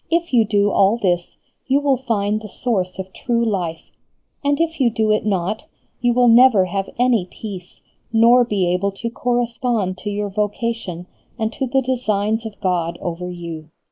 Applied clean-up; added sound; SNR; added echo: neural mask model Resemble Enhance denoiser.